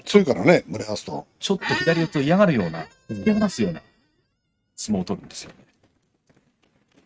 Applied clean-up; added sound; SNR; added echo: neural mask model RNNoise.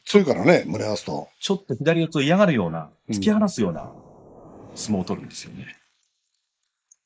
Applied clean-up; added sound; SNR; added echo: neural mask model Resemble Enhance denoiser.